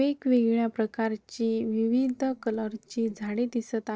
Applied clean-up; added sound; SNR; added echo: neural separator model SepFormer DNS4.